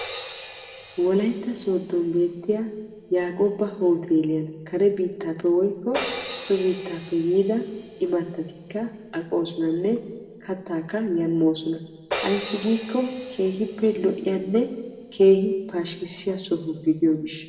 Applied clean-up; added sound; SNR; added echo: none; Crash cymbal; 9 dB; reverberation time 1.2 s.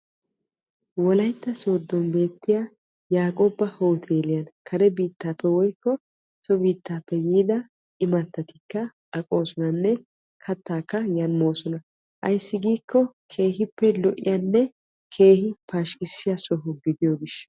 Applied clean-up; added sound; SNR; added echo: none; none; none; none.